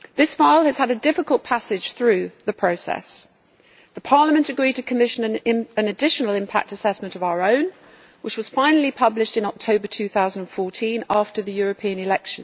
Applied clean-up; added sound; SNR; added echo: none; none; none; none.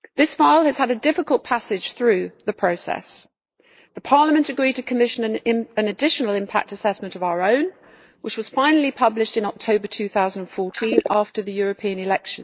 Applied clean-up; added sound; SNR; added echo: neural mask model Resemble Enhance denoiser.